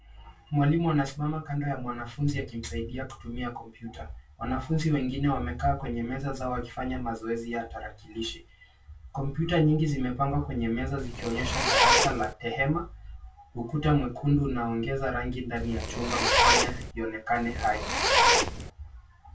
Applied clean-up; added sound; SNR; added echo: none; Zipper (clothing); -4 dB; reverberation time 0.2 s.